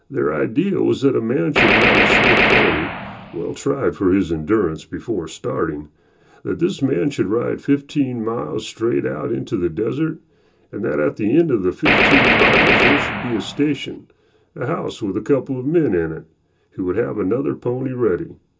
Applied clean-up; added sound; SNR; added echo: none; Gunshot, gunfire; -5 dB; reverberation time 0.2 s.